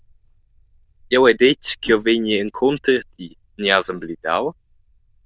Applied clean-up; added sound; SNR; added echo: neural diffusion model UNIVERSE++.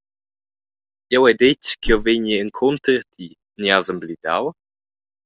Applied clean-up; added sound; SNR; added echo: none; Whoosh, swoosh, swish; 5 dB; none.